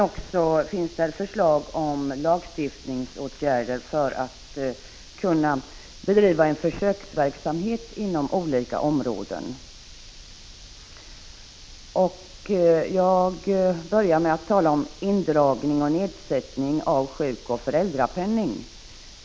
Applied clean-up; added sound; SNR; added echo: none; none; none; none.